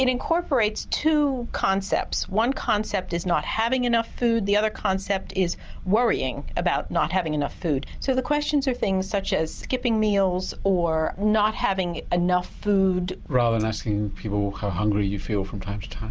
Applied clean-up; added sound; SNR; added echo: none; none; none; none.